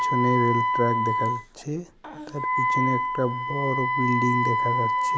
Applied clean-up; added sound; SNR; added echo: none; Wind instrument, woodwind instrument; -3 dB; none.